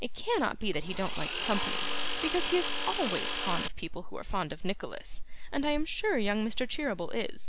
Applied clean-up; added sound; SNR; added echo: none; Tools; 3 dB; none.